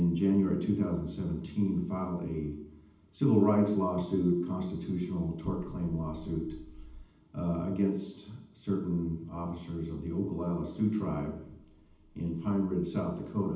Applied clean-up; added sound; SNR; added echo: none; none; none; reverberation time 0.8 s.